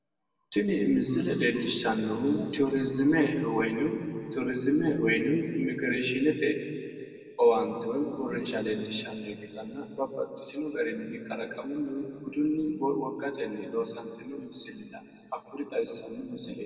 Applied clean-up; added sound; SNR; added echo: none; none; none; reverberation time 2.0 s.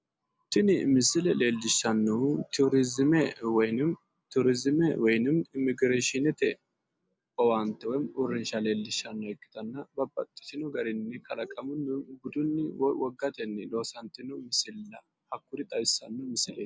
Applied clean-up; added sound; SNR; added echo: none; none; none; none.